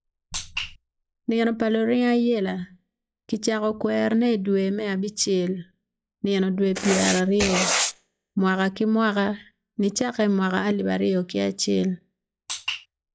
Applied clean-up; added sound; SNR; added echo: classical method log-MMSE.